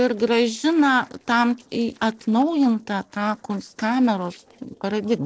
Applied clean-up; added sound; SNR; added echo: neural separator model SepFormer DNS4.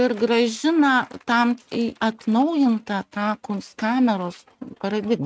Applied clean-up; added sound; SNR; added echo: neural mask model RNNoise.